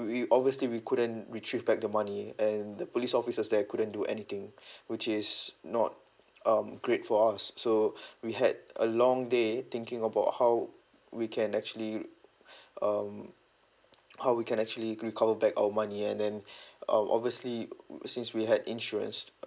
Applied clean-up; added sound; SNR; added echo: none; none; none; none.